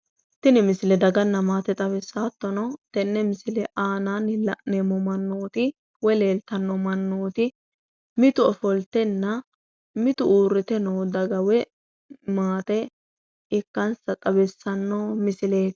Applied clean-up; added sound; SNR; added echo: none; none; none; none.